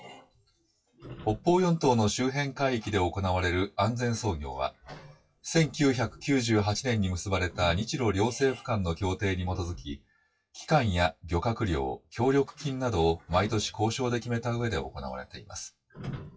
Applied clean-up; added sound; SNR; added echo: classical method WPE with log-MMSE.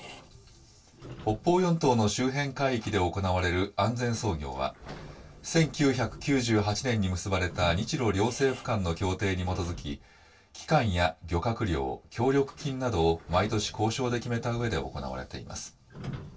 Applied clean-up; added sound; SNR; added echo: none; Squeak / Sliding door; 18 dB; reverberation time 0.1 s.